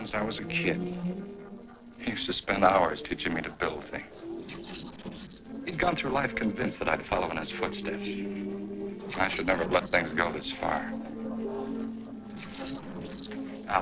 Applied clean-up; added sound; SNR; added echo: neural separator model SepFormer DNS4.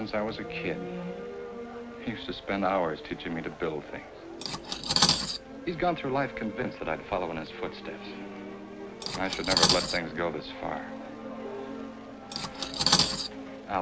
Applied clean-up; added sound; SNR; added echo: none; Cutlery, silverware; -1 dB; none.